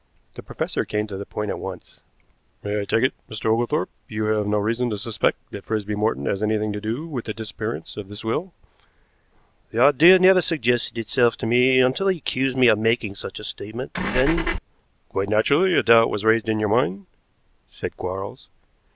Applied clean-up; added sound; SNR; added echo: none; Engine / Car; 1 dB; none.